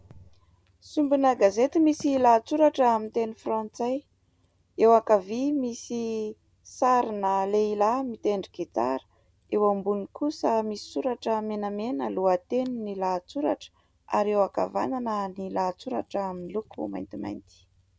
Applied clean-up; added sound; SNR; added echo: none; none; none; none.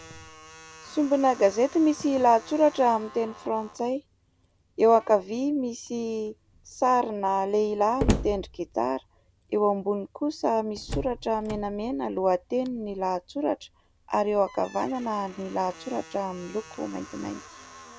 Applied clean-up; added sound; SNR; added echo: none; Slam; 13 dB; none.